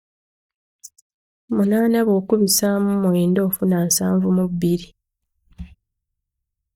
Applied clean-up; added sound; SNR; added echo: neural mask model DeepFilterNet 3.